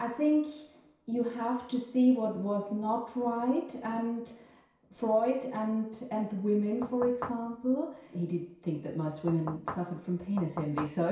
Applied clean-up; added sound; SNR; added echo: none; Knock / Wood; 9 dB; reverberation time 0.6 s.